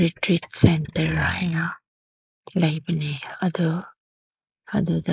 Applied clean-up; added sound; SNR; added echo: neural mask model Resemble Enhance denoiser.